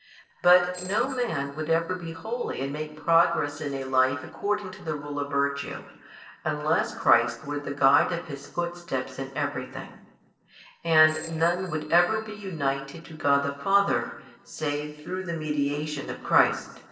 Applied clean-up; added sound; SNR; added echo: neural separator model SepFormer DNS4.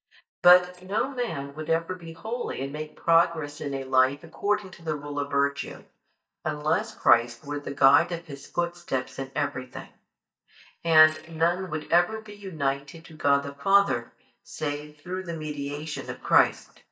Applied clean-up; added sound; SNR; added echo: neural mask model DeepFilterNet 3.